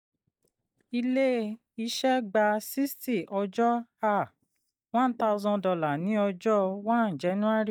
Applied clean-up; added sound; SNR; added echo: neural mask model DeepFilterNet 3.